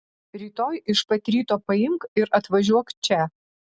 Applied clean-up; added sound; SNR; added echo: none; none; none; none.